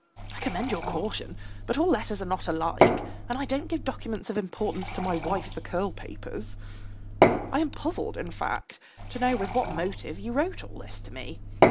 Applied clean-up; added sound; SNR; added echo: none; Fill (with liquid) / Glass / Water; -1 dB; none.